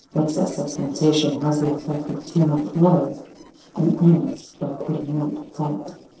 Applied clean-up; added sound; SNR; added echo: neural separator model SepFormer DNS4.